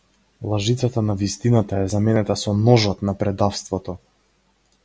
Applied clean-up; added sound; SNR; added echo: none; none; none; none.